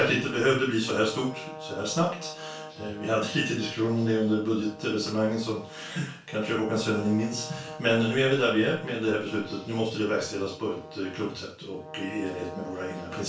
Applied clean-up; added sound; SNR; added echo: none; Brass instrument; 15 dB; reverberation time 0.3 s.